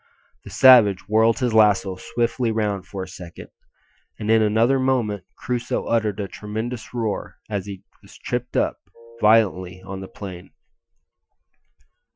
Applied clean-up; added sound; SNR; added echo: classical method Wiener filter.